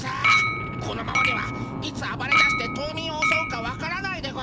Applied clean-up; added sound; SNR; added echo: none; Chink, clink; -4 dB; none.